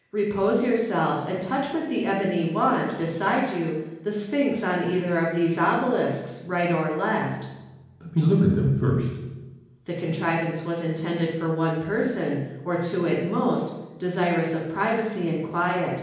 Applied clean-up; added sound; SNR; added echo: none; none; none; reverberation time 1.0 s.